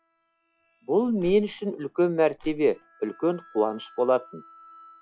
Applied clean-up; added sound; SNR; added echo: classical method log-MMSE.